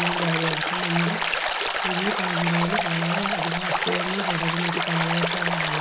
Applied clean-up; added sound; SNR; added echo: none; Stream; -3 dB; reverberation time 2.1 s.